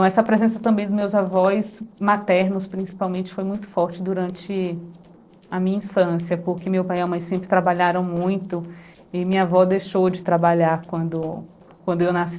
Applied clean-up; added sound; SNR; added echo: neural separator model SepFormer DNS4.